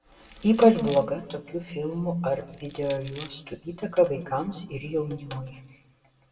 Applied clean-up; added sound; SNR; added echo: none; Crushing; 13 dB; reverberation time 0.9 s.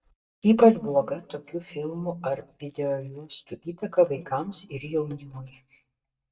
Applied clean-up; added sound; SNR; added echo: neural mask model DeepFilterNet 3.